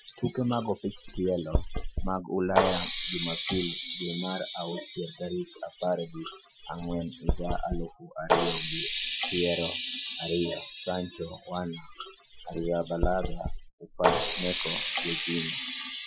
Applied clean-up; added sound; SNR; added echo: classical method Wiener filter.